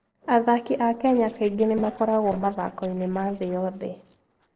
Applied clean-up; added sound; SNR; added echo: neural separator model SepFormer DNS4.